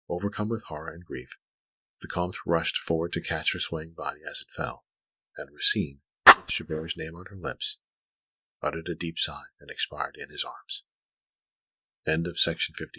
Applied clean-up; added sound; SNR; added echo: neural mask model DeepFilterNet 3.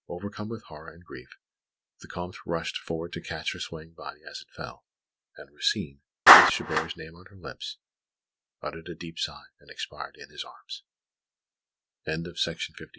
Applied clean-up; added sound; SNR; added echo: none; Clapping; -5 dB; none.